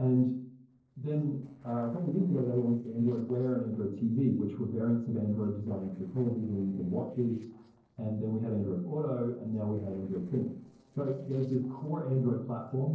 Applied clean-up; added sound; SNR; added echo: neural separator model SepFormer DNS4.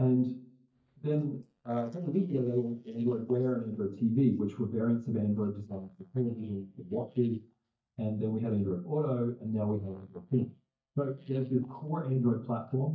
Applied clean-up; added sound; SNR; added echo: neural mask model DeepFilterNet 3.